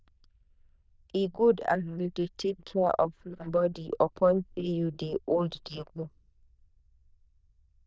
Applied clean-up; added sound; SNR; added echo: neural diffusion model UNIVERSE++.